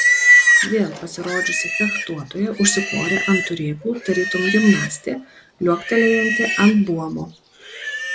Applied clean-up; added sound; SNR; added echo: none; Livestock, farm animals, working animals; 0 dB; none.